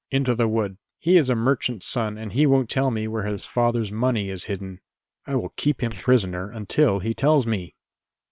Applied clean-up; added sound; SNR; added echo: neural separator model SepFormer WHAM!.